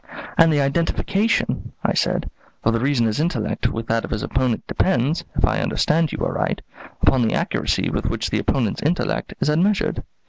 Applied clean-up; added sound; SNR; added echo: none; none; none; none.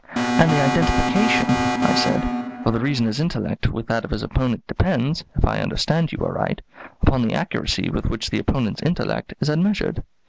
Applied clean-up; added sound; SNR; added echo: none; Alarm; 1 dB; none.